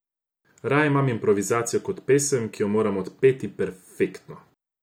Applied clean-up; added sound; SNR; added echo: none; none; none; none.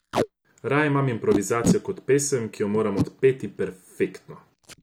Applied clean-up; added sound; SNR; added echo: none; Packing tape, duct tape; 6 dB; none.